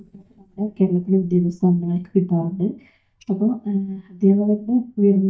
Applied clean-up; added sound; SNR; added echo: neural mask model DeepFilterNet 3.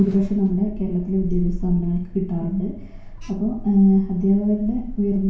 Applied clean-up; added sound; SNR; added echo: none; Alarm; 10 dB; reverberation time 0.6 s.